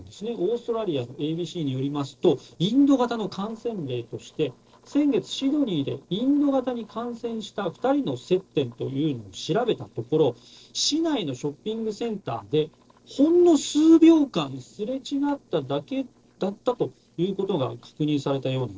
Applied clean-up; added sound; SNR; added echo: neural separator model SepFormer DNS4.